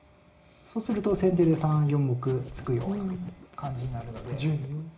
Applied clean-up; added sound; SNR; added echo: none; Scratching (performance technique); 15 dB; reverberation time 0.4 s.